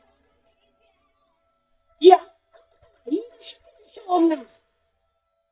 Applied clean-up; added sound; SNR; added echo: neural mask model DeepFilterNet 3.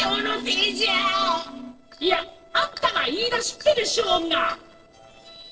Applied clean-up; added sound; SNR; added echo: neural separator model SepFormer DNS4.